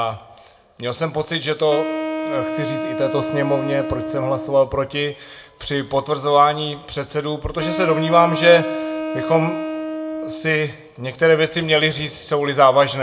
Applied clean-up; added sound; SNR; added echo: none; Wind instrument, woodwind instrument; 6 dB; reverberation time 0.5 s.